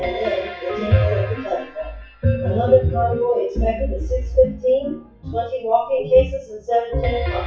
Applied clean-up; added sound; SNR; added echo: classical method WPE with log-MMSE.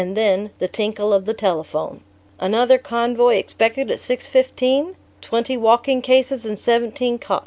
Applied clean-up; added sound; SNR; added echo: none; none; none; none.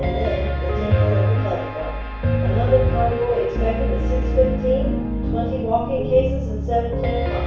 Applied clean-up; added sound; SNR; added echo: none; Piano; -3 dB; reverberation time 0.7 s.